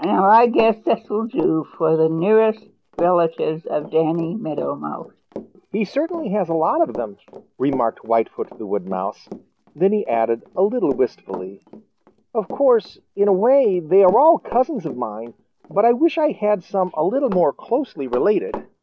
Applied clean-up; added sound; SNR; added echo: none; Run; 19 dB; none.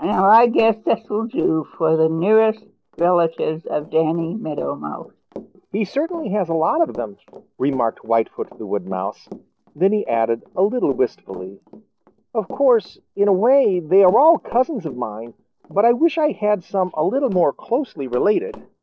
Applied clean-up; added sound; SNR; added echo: neural separator model SepFormer DNS4.